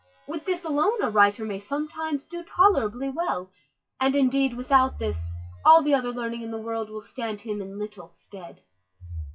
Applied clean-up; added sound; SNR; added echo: classical method WPE with log-MMSE.